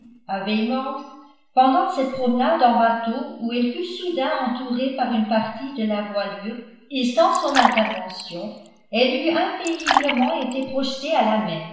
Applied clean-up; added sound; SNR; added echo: none; Fill (with liquid); 5 dB; reverberation time 1.0 s.